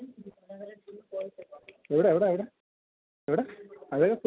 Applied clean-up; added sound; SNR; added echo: none; none; none; none.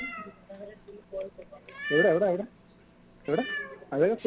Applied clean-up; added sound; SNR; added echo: none; Meow; 9 dB; none.